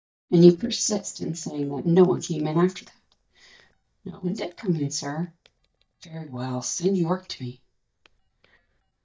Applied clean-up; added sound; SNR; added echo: neural mask model DeepFilterNet 3.